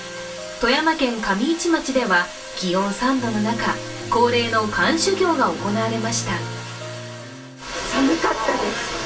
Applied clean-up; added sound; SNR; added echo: none; none; none; reverberation time 0.2 s.